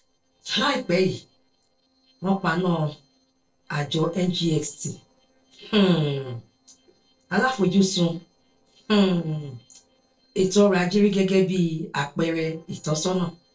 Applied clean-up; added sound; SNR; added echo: neural separator model SepFormer DNS4.